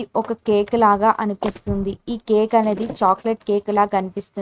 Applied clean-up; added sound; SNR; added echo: neural mask model RNNoise.